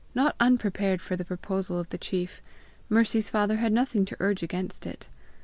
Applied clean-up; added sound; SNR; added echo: none; none; none; none.